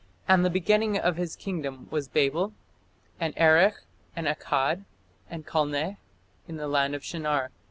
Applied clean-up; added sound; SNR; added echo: none; none; none; none.